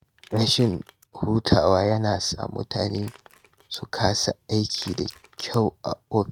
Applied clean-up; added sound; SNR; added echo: neural mask model RNNoise.